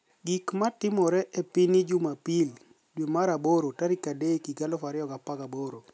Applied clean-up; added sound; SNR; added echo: none; none; none; none.